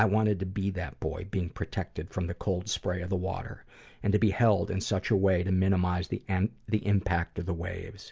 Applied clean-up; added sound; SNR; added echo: none; none; none; none.